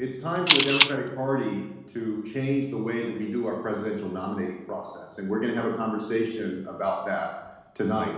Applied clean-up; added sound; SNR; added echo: none; Camera; -5 dB; reverberation time 1.1 s.